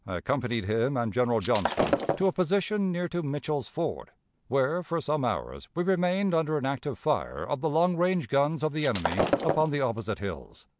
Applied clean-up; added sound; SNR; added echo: none; Shatter; 2 dB; none.